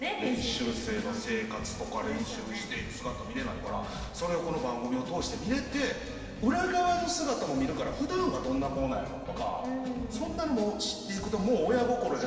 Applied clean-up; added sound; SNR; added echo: none; none; none; reverberation time 2.7 s.